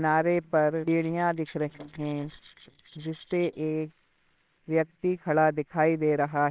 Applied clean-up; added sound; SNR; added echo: neural separator model SepFormer WHAMR!.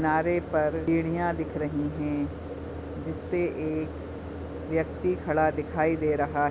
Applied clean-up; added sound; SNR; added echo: none; none; none; none.